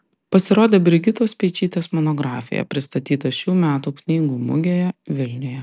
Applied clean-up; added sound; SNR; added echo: none; none; none; none.